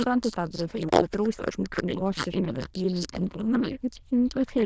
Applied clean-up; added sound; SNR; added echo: neural diffusion model UNIVERSE++.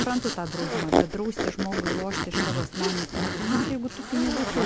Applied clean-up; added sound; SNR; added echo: none; Zipper (clothing); -2 dB; none.